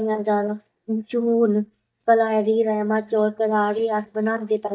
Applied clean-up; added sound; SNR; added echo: neural mask model DeepFilterNet 3.